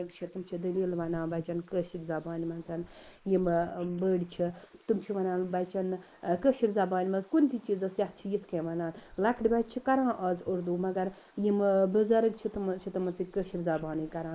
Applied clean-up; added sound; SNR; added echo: neural mask model Resemble Enhance denoiser.